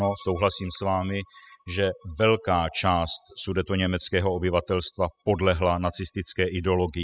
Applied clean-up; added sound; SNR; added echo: classical method spectral subtraction.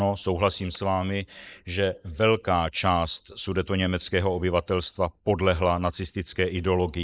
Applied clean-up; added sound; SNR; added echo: neural mask model Resemble Enhance denoiser.